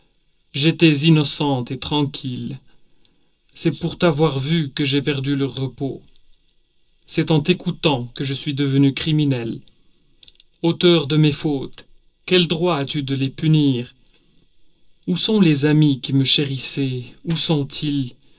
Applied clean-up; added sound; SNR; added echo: neural separator model SepFormer DNS4.